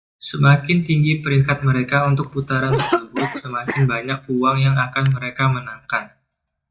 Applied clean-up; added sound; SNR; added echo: neural mask model DeepFilterNet 3.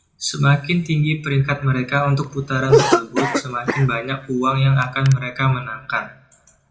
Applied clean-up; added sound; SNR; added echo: none; Cough; 3 dB; reverberation time 0.6 s.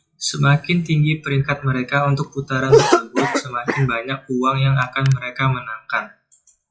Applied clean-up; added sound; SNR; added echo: classical method WPE with log-MMSE.